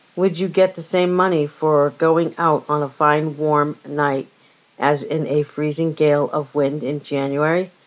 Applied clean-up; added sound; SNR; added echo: none; none; none; none.